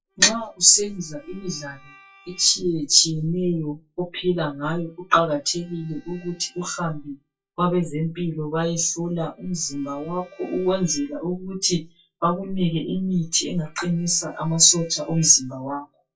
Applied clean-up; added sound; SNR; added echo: classical method WPE with log-MMSE.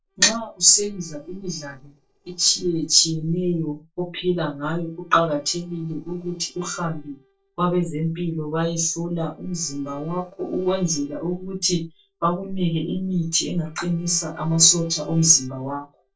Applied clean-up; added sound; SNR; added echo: neural separator model SepFormer DNS4.